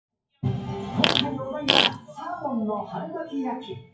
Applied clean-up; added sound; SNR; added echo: classical method WPE with log-MMSE.